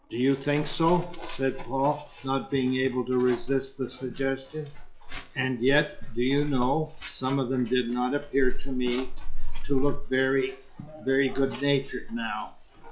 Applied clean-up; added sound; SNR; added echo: classical method log-MMSE.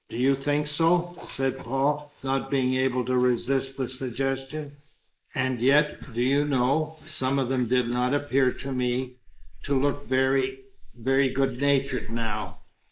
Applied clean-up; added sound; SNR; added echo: neural mask model Resemble Enhance denoiser.